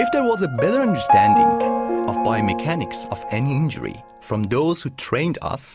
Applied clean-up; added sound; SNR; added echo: none; Piano; 0 dB; none.